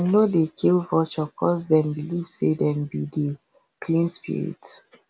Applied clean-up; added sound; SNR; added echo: none; none; none; none.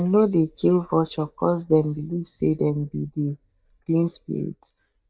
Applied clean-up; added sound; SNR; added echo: neural mask model DeepFilterNet 3.